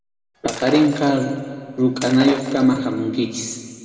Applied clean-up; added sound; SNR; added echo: none; Shatter; 12 dB; reverberation time 2.2 s.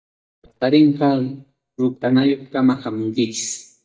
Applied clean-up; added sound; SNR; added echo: neural mask model DeepFilterNet 3.